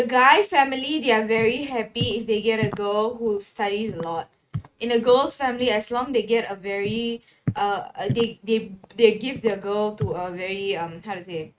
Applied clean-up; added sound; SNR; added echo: neural mask model RNNoise.